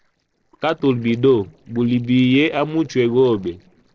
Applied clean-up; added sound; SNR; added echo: neural separator model SepFormer DNS4.